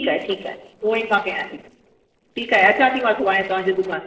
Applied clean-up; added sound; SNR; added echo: neural separator model SepFormer DNS4.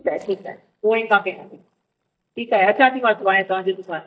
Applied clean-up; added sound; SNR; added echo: neural mask model DeepFilterNet 3.